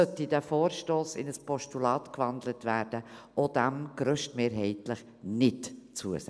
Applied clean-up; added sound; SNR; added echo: none; none; none; none.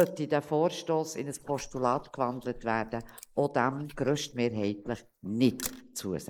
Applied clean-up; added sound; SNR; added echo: neural mask model Resemble Enhance denoiser.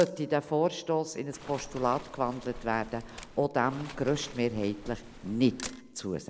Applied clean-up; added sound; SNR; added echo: none; Waves, surf + Camera; 15 dB; none.